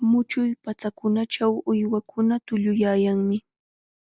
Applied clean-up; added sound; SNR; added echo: none; none; none; none.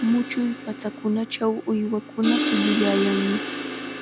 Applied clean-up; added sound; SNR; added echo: none; Crash cymbal; 4 dB; none.